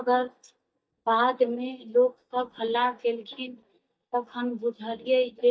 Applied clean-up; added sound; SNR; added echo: neural mask model DeepFilterNet 3.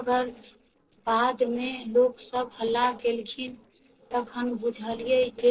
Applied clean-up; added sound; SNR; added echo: neural separator model SepFormer DNS4.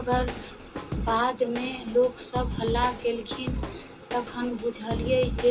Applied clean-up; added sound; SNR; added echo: none; Drum kit; 6 dB; reverberation time 0.2 s.